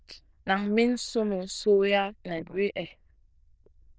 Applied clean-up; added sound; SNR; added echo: neural diffusion model UNIVERSE++.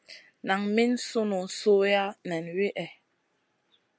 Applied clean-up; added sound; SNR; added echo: none; none; none; none.